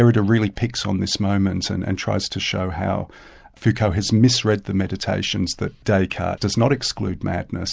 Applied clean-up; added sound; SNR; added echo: none; none; none; none.